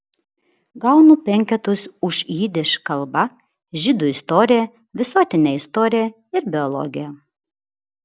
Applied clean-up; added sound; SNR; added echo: none; none; none; none.